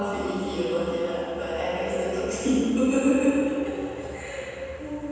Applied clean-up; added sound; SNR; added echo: none; none; none; reverberation time 2.1 s.